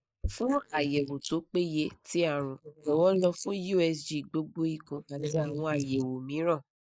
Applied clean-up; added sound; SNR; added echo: neural mask model Resemble Enhance denoiser.